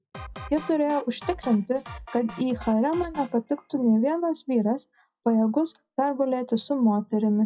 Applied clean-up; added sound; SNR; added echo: classical method WPE with log-MMSE.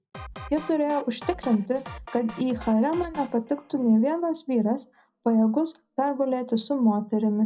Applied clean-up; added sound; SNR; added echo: none; Drum kit; 16 dB; reverberation time 0.4 s.